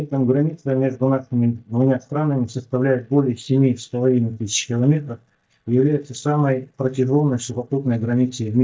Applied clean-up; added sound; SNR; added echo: neural mask model DeepFilterNet 3.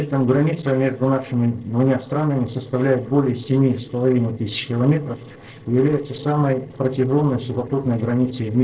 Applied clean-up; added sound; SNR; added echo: neural separator model SepFormer DNS4.